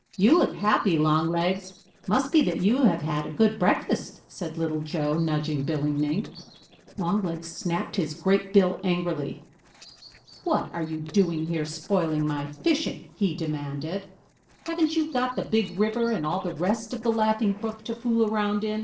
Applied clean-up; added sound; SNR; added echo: neural separator model SepFormer DNS4.